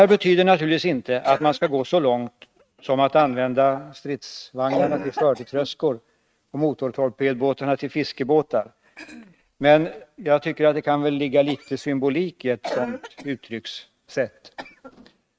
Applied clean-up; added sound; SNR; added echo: neural mask model RNNoise.